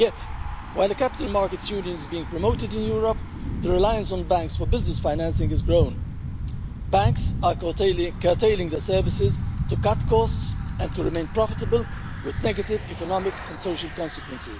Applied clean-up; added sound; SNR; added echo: none; Thunder / Bicycle; 2 dB; none.